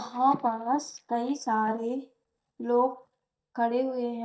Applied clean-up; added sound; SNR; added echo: neural mask model DeepFilterNet 3.